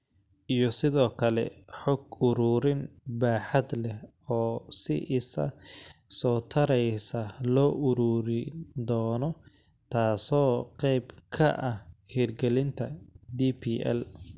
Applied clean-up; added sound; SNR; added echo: none; none; none; none.